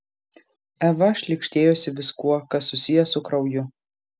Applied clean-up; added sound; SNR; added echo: none; none; none; none.